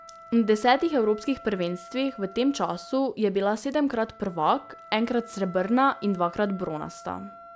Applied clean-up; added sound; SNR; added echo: none; Wind instrument, woodwind instrument; 20 dB; none.